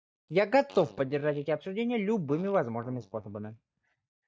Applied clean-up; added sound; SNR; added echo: neural mask model DeepFilterNet 3.